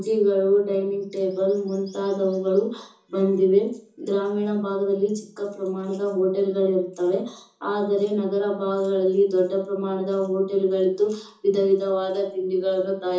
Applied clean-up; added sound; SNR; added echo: none; none; none; reverberation time 0.6 s.